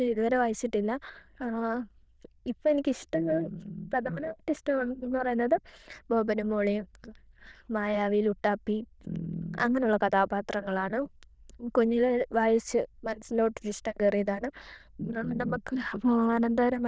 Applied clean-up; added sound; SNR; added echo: neural diffusion model UNIVERSE++.